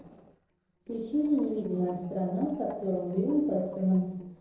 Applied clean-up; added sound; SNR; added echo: neural separator model SepFormer DNS4.